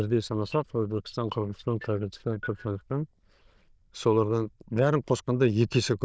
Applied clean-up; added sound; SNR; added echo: neural diffusion model UNIVERSE++.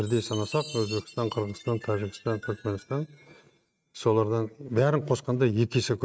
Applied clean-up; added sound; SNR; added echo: neural mask model RNNoise.